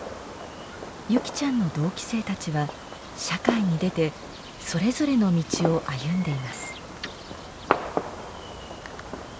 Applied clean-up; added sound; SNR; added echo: none; Fireworks; 7 dB; none.